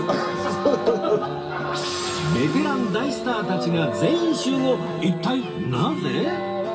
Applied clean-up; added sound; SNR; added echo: none; Wind instrument, woodwind instrument; 9 dB; reverberation time 2.8 s.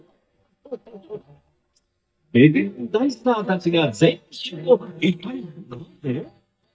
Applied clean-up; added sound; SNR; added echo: neural mask model DeepFilterNet 3.